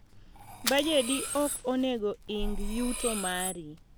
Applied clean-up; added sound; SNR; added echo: none; Fire + Cutlery, silverware; 5 dB; none.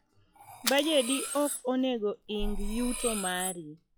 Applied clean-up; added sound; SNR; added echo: classical method log-MMSE.